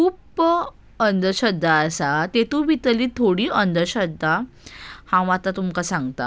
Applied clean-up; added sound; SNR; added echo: none; none; none; none.